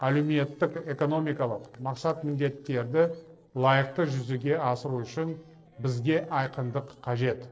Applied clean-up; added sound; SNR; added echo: neural separator model SepFormer DNS4.